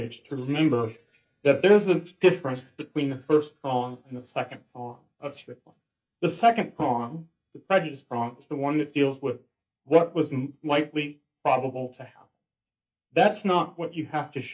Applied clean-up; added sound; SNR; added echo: neural mask model DeepFilterNet 3.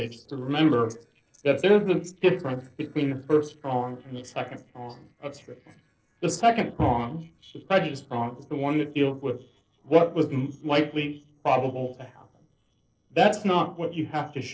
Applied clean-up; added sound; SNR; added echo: neural separator model SepFormer DNS4.